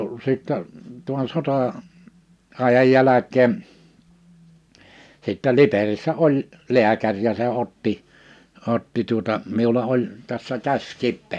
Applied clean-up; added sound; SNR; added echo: none; none; none; none.